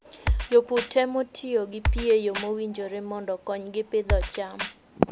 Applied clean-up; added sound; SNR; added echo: none; Drum kit; 2 dB; none.